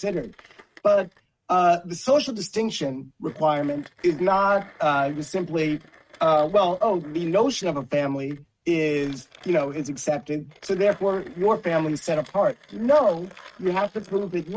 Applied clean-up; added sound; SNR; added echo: neural mask model RNNoise.